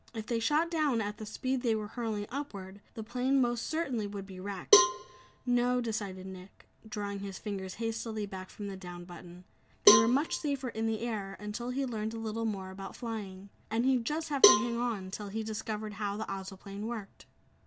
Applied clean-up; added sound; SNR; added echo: none; Cowbell; -2 dB; none.